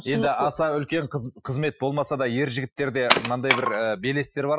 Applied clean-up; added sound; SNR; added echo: classical method Wiener filter.